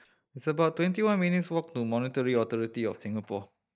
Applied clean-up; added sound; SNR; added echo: neural mask model DeepFilterNet 3.